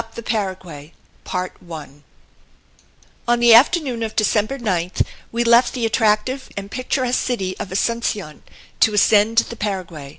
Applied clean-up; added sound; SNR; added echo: none; none; none; none.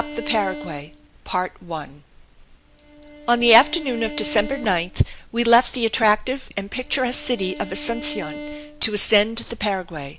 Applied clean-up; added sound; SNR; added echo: none; Bowed string instrument; 16 dB; none.